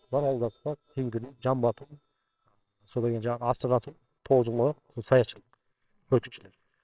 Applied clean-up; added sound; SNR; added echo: neural separator model SepFormer WHAMR!.